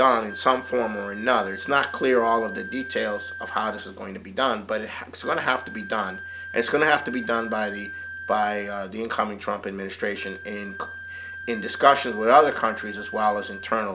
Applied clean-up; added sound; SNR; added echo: none; Wind instrument, woodwind instrument; 13 dB; none.